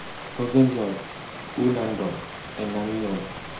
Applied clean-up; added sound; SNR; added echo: none; Rain; 11 dB; reverberation time 0.5 s.